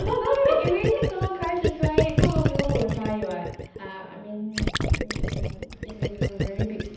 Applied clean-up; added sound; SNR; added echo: none; Gurgling; -1 dB; reverberation time 0.8 s.